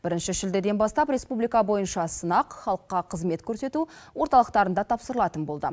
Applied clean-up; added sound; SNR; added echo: none; none; none; none.